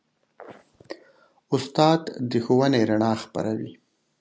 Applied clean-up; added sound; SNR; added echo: none; none; none; none.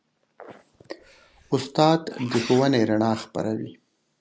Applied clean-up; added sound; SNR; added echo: none; Sneeze; 16 dB; none.